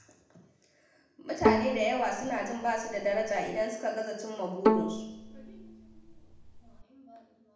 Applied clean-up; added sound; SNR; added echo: none; Bowed string instrument; -2 dB; reverberation time 0.8 s.